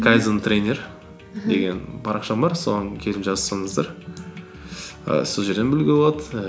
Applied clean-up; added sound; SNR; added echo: none; none; none; none.